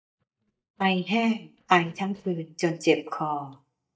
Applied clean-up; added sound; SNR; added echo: neural mask model DeepFilterNet 3.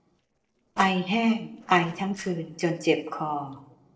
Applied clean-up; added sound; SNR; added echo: neural separator model SepFormer DNS4.